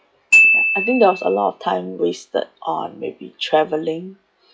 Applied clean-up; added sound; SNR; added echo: classical method log-MMSE.